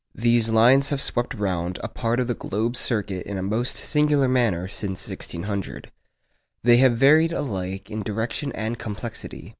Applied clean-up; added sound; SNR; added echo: none; none; none; none.